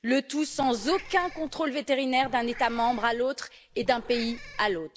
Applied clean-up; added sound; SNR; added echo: none; Meow / Purr; 16 dB; none.